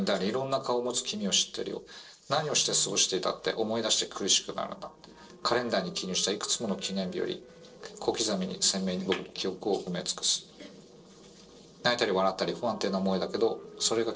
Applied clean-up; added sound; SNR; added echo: neural separator model SepFormer DNS4.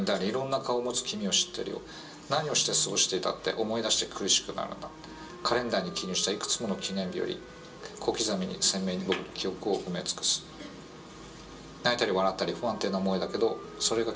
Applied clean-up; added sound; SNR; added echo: none; Wind instrument, woodwind instrument; 19 dB; reverberation time 0.2 s.